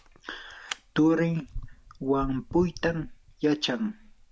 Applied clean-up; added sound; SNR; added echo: none; Camera; 14 dB; none.